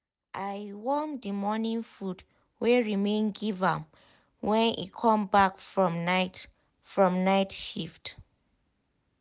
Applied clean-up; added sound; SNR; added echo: none; none; none; none.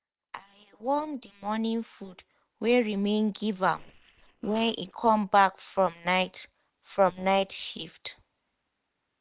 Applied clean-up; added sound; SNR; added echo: neural separator model SepFormer WHAM!.